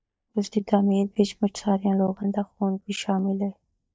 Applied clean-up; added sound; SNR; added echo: neural mask model DeepFilterNet 3.